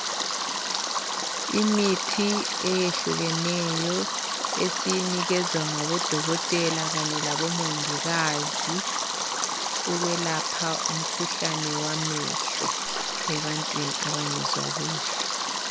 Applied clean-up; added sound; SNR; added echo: none; Stream; -1 dB; none.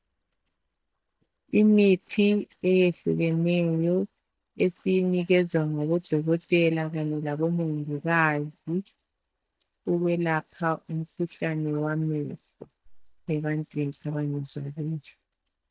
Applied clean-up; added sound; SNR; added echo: neural mask model DeepFilterNet 3.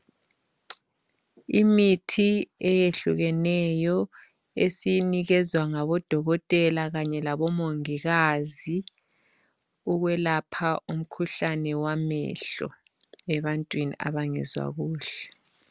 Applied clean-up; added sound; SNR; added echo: none; none; none; none.